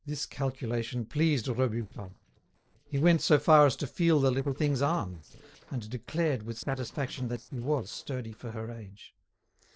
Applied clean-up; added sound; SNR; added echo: neural separator model SepFormer DNS4.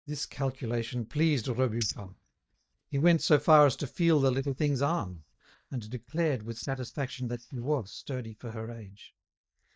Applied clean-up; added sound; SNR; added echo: neural mask model DeepFilterNet 3.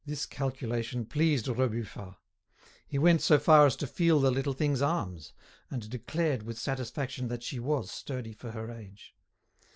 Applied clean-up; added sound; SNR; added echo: none; none; none; none.